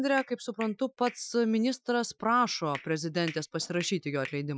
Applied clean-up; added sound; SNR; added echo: classical method Wiener filter.